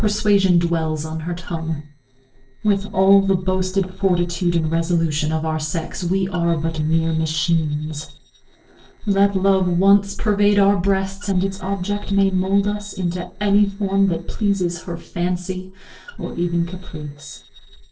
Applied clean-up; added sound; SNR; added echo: neural separator model SepFormer DNS4.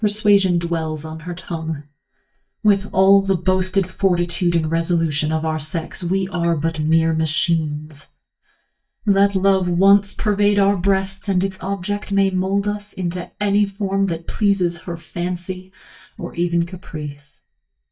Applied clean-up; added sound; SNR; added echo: neural mask model DeepFilterNet 3.